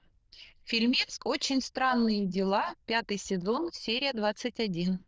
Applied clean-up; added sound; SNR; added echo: neural diffusion model UNIVERSE++.